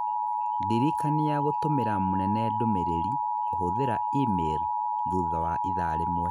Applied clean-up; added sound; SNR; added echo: none; Alarm; -3 dB; none.